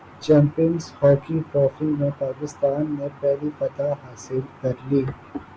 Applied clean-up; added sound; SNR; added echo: none; none; none; none.